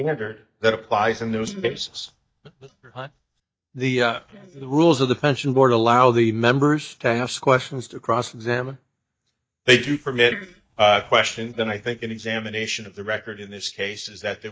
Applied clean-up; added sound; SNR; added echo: neural mask model DeepFilterNet 3.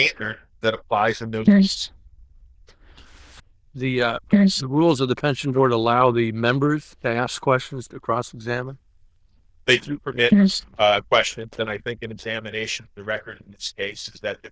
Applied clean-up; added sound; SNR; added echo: neural diffusion model UNIVERSE++.